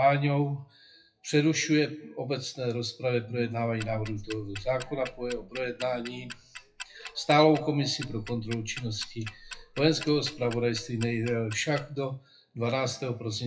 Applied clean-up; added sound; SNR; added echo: classical method WPE with log-MMSE.